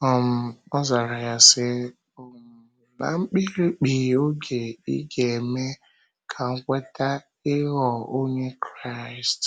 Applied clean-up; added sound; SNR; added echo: none; none; none; none.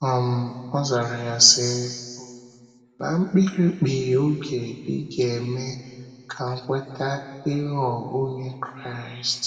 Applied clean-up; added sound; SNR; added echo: none; none; none; reverberation time 1.7 s.